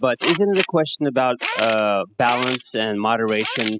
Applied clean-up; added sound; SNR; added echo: classical method spectral subtraction.